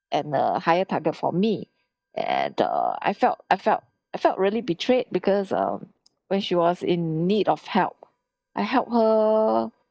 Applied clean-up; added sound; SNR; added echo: neural mask model DeepFilterNet 3.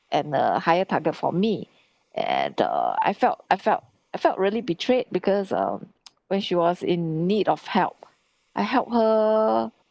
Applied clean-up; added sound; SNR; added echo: neural mask model Resemble Enhance denoiser.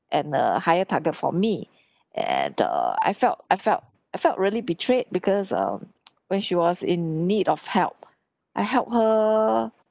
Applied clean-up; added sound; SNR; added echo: none; none; none; none.